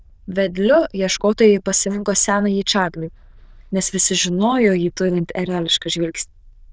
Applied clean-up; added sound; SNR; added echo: neural diffusion model UNIVERSE++.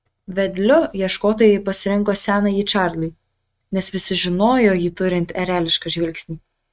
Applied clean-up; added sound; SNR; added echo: neural mask model RNNoise.